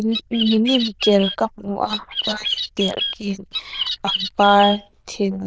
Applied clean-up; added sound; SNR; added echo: neural diffusion model UNIVERSE++.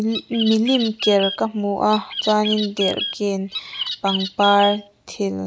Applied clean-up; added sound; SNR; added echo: none; Bird; 7 dB; none.